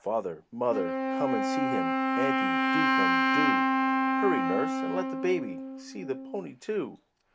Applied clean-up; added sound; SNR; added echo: none; Wind instrument, woodwind instrument; -5 dB; none.